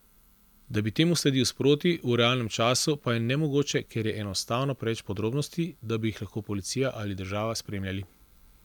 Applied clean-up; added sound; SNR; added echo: none; none; none; none.